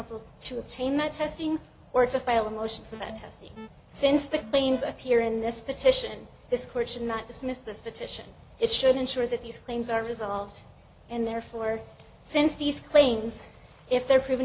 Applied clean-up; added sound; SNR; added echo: none; Alarm; 17 dB; none.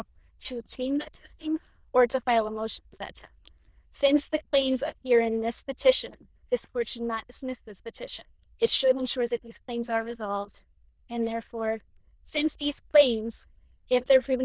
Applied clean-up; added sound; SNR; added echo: neural diffusion model UNIVERSE++.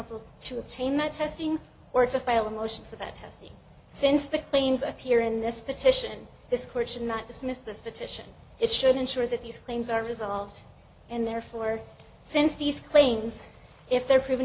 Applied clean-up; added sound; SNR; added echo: none; none; none; none.